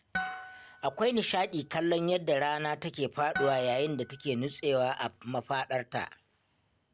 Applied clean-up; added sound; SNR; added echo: none; Harp; 11 dB; none.